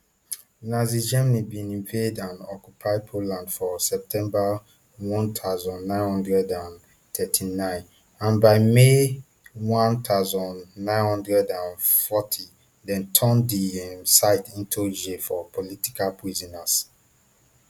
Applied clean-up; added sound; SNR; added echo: none; none; none; none.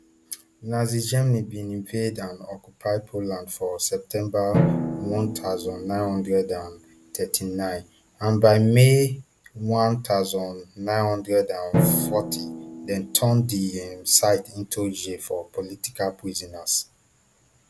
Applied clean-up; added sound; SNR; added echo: none; Drum; 9 dB; none.